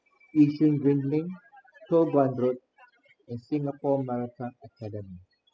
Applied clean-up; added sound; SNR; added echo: classical method spectral subtraction.